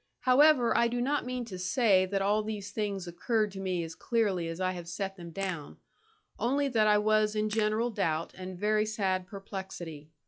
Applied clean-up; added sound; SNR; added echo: classical method log-MMSE.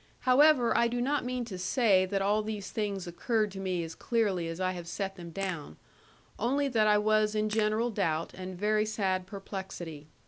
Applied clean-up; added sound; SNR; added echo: none; Crack / Crackle; 18 dB; none.